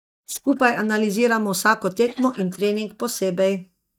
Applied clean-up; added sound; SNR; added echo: neural mask model DeepFilterNet 3.